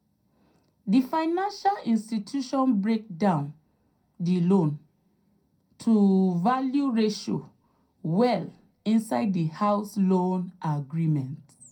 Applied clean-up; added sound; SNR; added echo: none; none; none; reverberation time 0.2 s.